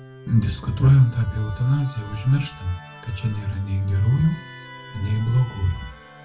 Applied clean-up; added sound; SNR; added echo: none; Musical instrument; 19 dB; reverberation time 0.2 s.